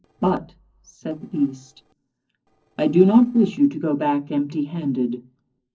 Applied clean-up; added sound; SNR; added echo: neural separator model SepFormer DNS4.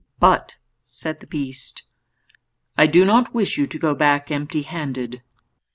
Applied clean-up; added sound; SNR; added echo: none; none; none; none.